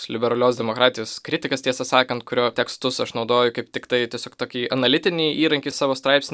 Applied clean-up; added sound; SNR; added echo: none; none; none; none.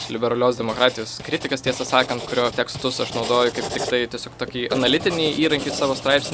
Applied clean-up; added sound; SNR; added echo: none; Writing; 10 dB; none.